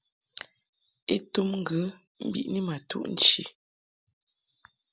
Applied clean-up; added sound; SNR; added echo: none; none; none; none.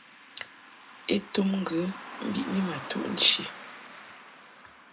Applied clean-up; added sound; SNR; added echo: none; Car passing by; 13 dB; reverberation time 0.2 s.